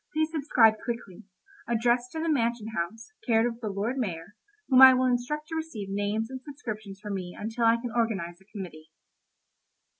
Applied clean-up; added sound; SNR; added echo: none; none; none; none.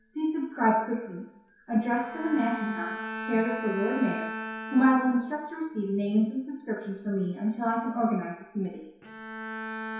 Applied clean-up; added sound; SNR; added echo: none; Bowed string instrument; 11 dB; reverberation time 0.7 s.